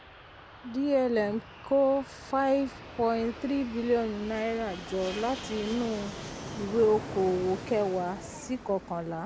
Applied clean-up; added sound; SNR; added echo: none; Fixed-wing aircraft, airplane; 13 dB; none.